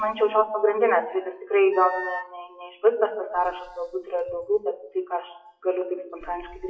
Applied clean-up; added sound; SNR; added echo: classical method WPE with log-MMSE.